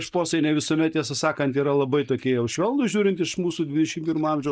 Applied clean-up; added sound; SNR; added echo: neural mask model DeepFilterNet 3.